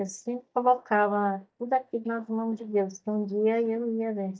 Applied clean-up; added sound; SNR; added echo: neural mask model DeepFilterNet 3.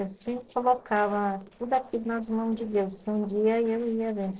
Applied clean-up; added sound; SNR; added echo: neural separator model SepFormer DNS4.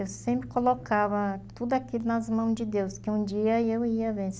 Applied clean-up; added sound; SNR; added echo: none; none; none; none.